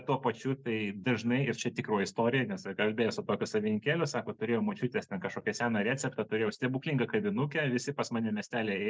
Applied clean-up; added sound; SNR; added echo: none; none; none; none.